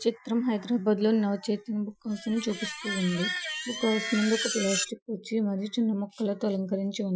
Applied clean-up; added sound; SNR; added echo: classical method Wiener filter.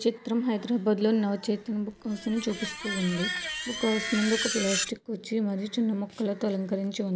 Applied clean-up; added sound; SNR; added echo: none; Screech; 6 dB; none.